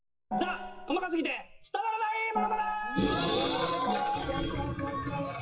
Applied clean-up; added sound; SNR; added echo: classical method WPE with log-MMSE.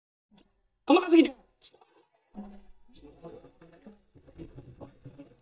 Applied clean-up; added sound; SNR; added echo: neural mask model DeepFilterNet 3.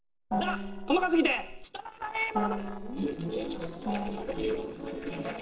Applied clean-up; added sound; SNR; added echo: neural separator model SepFormer DNS4.